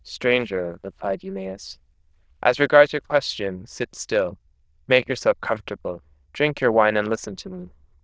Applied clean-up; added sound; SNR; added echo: neural diffusion model UNIVERSE++.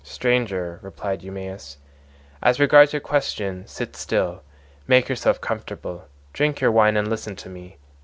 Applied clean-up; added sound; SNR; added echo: none; none; none; none.